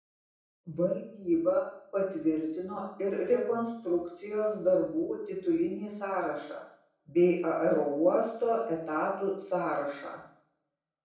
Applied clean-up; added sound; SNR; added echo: none; none; none; reverberation time 0.6 s.